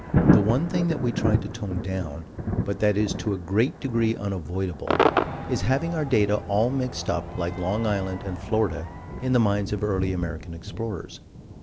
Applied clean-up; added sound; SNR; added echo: none; Thunder + Crowd / Cheering / Fireworks; 2 dB; none.